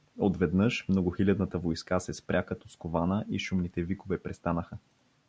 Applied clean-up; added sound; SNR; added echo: none; none; none; none.